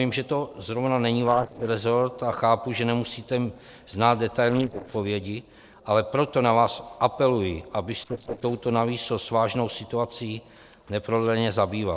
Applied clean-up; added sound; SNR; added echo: neural separator model SepFormer DNS4.